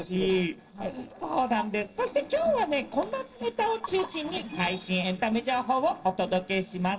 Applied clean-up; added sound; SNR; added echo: neural separator model SepFormer DNS4.